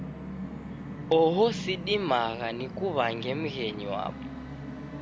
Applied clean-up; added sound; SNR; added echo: none; Musical instrument; 9 dB; none.